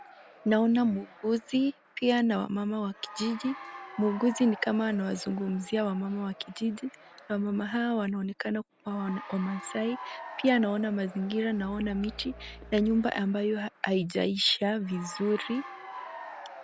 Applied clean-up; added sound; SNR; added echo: none; Applause / Cheering + Bowed string instrument; 17 dB; none.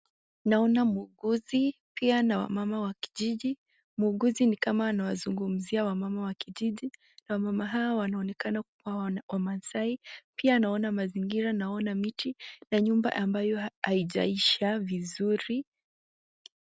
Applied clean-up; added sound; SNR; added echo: none; none; none; none.